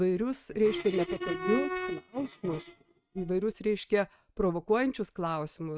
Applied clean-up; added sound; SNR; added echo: neural mask model RNNoise.